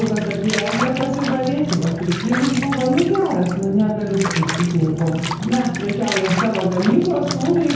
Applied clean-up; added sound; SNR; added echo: none; Bathtub (filling or washing) / Water; 10 dB; reverberation time 0.9 s.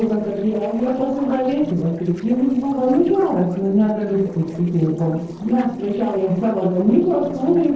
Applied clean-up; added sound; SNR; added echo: neural separator model SepFormer DNS4.